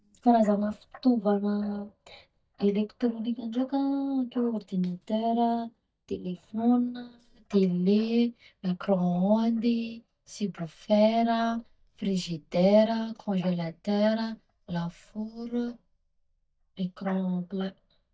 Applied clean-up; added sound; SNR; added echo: neural mask model DeepFilterNet 3.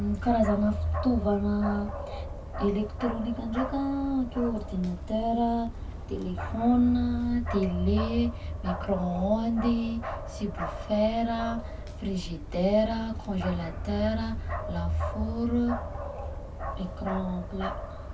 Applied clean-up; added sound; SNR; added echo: none; Bark; 5 dB; reverberation time 0.1 s.